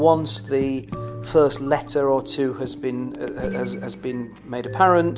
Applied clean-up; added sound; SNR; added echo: none; none; none; none.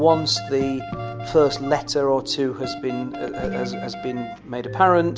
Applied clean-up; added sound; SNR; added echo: none; Wind instrument, woodwind instrument; 13 dB; none.